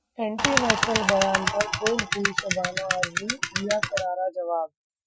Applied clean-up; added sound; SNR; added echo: classical method Wiener filter.